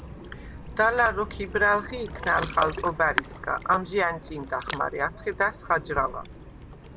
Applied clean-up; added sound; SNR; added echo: none; Ocean; 10 dB; none.